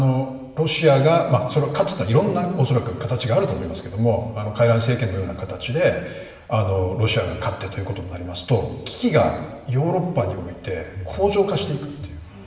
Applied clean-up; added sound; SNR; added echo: none; none; none; reverberation time 1.2 s.